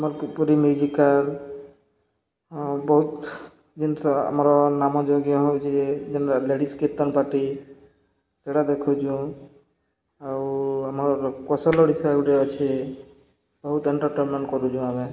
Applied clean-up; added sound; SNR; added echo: none; Tap; 15 dB; none.